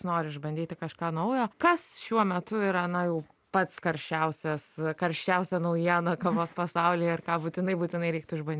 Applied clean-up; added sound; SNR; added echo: none; none; none; none.